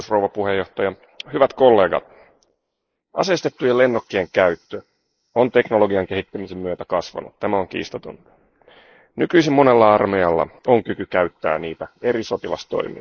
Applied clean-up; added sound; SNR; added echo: neural mask model Resemble Enhance denoiser.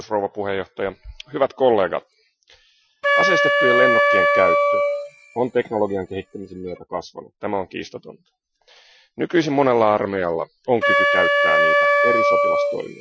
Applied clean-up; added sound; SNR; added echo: classical method Wiener filter.